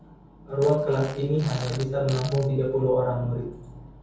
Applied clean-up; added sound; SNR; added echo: none; Fart; 16 dB; reverberation time 0.6 s.